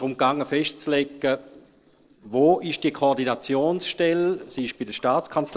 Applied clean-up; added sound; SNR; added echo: neural separator model SepFormer DNS4.